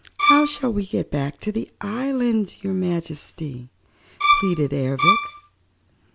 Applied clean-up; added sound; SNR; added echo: none; Bowed string instrument; -4 dB; none.